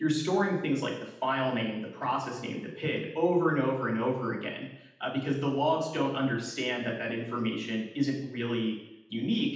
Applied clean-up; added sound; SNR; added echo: none; none; none; reverberation time 0.8 s.